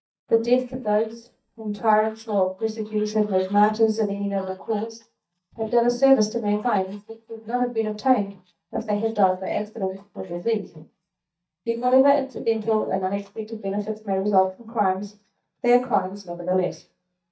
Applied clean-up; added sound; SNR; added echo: neural mask model DeepFilterNet 3.